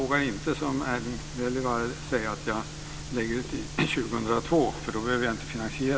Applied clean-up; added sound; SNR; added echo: none; none; none; none.